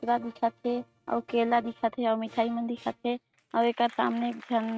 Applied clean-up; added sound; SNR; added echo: neural mask model RNNoise.